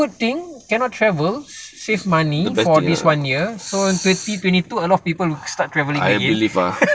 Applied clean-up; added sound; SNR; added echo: none; none; none; none.